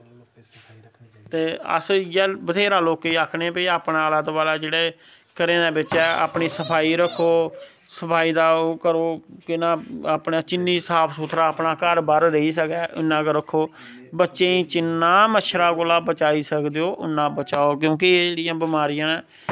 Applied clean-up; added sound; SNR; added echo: none; none; none; none.